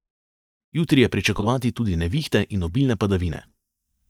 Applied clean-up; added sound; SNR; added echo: neural mask model DeepFilterNet 3.